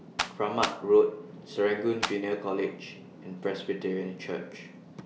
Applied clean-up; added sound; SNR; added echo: none; Clapping; 5 dB; none.